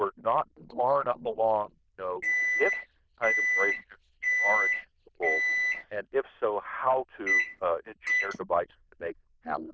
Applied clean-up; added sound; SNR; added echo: neural diffusion model UNIVERSE++.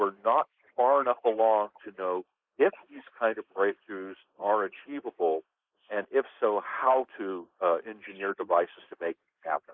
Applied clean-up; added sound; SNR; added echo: neural mask model Resemble Enhance denoiser.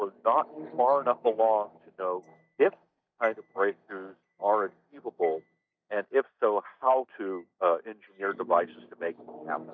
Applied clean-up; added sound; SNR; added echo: neural mask model DeepFilterNet 3.